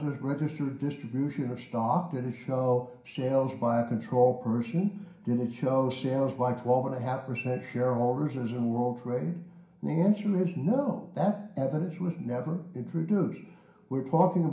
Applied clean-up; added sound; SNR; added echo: none; none; none; reverberation time 0.5 s.